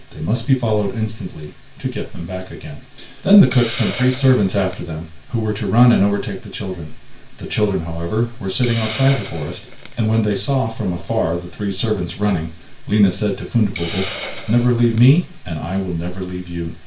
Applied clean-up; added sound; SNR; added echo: none; Hiss; 17 dB; reverberation time 0.3 s.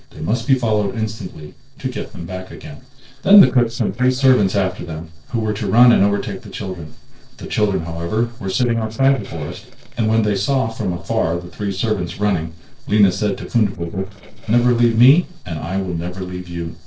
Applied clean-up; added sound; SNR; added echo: neural separator model SepFormer DNS4.